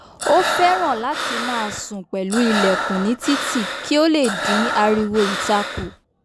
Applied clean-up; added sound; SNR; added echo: none; Breathing; 4 dB; none.